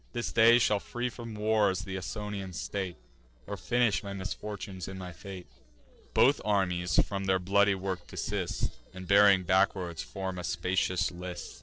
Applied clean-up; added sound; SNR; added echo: neural separator model SepFormer DNS4.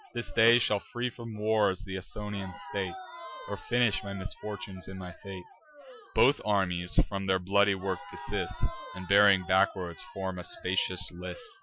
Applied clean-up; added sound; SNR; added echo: classical method Wiener filter.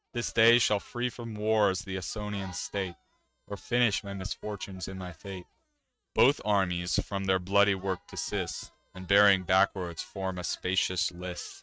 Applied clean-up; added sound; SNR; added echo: neural mask model RNNoise.